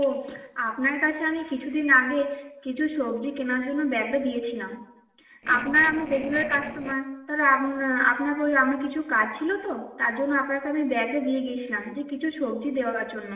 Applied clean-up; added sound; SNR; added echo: neural separator model SepFormer DNS4.